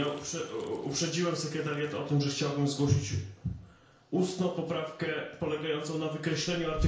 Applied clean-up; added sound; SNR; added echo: none; Toilet flush; 14 dB; reverberation time 0.5 s.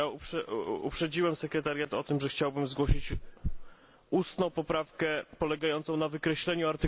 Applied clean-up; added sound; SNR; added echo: none; none; none; none.